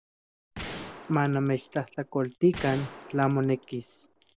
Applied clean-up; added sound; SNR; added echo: none; Gunshot, gunfire; 14 dB; none.